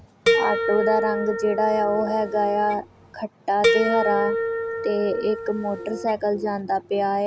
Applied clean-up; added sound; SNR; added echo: none; Harp; 2 dB; none.